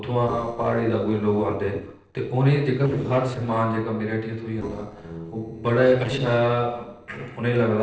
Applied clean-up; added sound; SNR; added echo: neural separator model SepFormer DNS4.